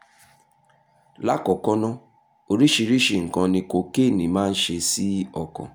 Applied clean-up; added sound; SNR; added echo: none; none; none; none.